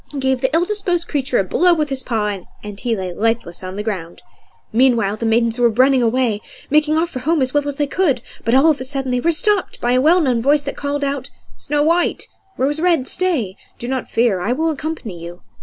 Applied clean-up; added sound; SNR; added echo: none; Cricket / Frog; 15 dB; none.